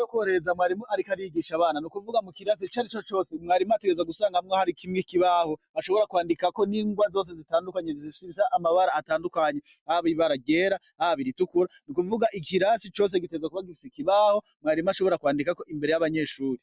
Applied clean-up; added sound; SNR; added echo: none; none; none; none.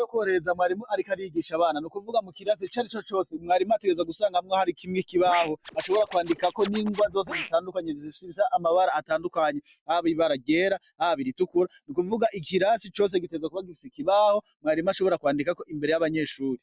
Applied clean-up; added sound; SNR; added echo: none; Scratching (performance technique); 12 dB; none.